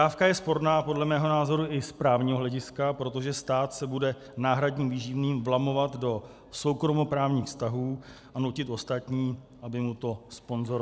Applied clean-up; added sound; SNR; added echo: none; none; none; none.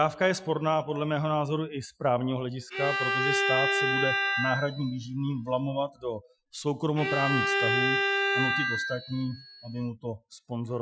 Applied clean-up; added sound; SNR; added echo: classical method Wiener filter.